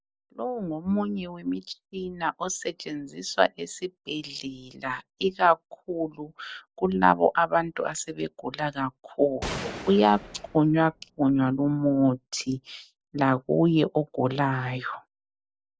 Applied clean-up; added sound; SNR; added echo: none; Gunshot, gunfire; 12 dB; none.